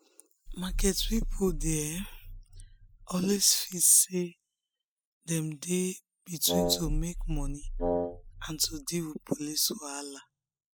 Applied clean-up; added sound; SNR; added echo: classical method spectral subtraction.